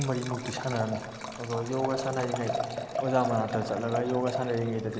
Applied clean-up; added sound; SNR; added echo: none; Liquid; 6 dB; none.